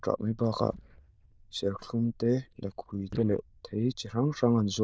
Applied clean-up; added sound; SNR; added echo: neural diffusion model UNIVERSE++.